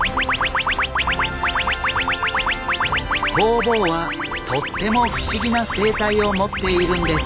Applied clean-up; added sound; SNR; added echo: none; none; none; none.